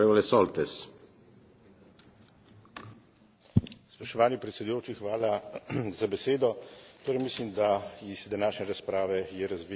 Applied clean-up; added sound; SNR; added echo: none; none; none; none.